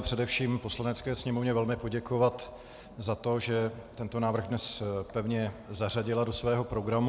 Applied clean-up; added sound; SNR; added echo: none; none; none; none.